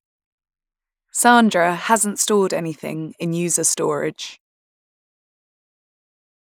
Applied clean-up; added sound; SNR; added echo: neural mask model Resemble Enhance denoiser.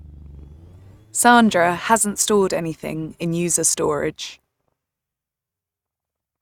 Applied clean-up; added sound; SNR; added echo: neural mask model RNNoise.